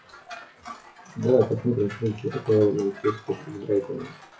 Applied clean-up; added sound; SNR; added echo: classical method WPE with log-MMSE.